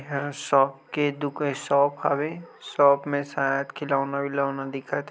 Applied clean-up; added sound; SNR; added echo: none; none; none; none.